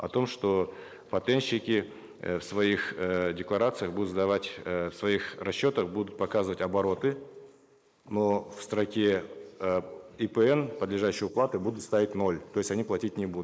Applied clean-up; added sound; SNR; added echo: neural mask model Resemble Enhance denoiser.